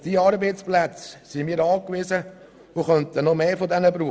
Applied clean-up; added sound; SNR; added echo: none; none; none; none.